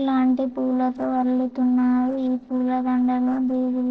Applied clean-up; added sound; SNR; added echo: neural separator model SepFormer DNS4.